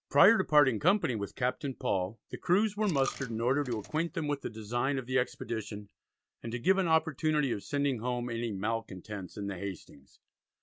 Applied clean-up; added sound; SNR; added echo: none; Coin (dropping); 18 dB; none.